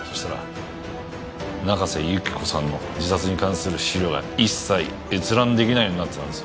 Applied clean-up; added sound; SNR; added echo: none; none; none; none.